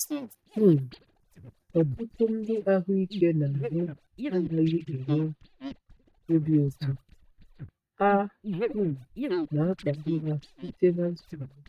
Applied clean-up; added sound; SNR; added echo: neural mask model DeepFilterNet 3.